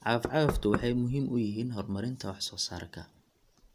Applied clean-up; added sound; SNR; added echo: none; Knock; 8 dB; none.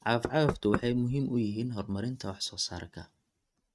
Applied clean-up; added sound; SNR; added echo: neural mask model RNNoise.